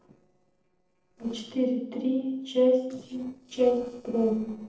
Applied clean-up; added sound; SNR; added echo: neural separator model SepFormer DNS4.